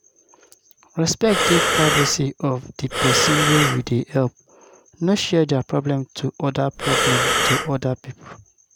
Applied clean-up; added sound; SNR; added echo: none; Breathing; -2 dB; none.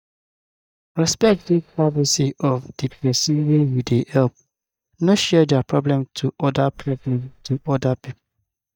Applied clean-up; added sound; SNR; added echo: neural mask model DeepFilterNet 3.